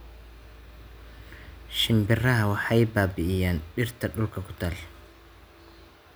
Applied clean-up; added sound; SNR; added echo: none; none; none; none.